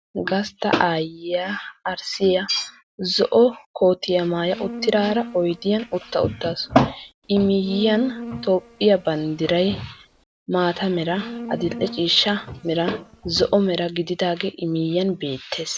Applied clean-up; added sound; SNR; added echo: none; Insect; 15 dB; none.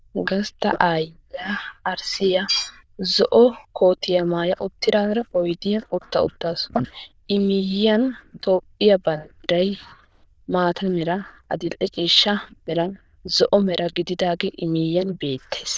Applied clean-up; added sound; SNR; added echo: neural diffusion model UNIVERSE++.